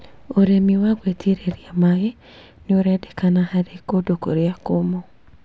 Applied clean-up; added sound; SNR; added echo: none; none; none; none.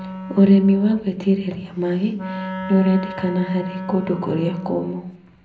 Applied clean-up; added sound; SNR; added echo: none; Wind instrument, woodwind instrument; 11 dB; reverberation time 0.4 s.